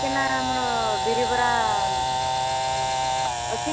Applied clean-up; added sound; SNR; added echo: none; Camera; -4 dB; none.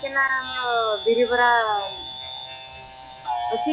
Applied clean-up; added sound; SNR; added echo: classical method log-MMSE.